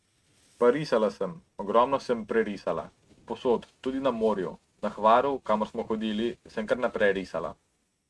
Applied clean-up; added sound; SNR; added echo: neural mask model RNNoise.